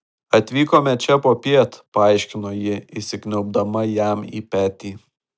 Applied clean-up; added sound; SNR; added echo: none; none; none; none.